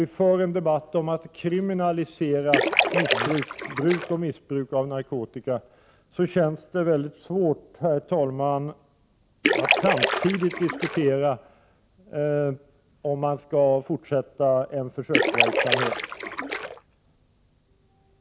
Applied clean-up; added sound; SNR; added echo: none; Splash, splatter; -1 dB; none.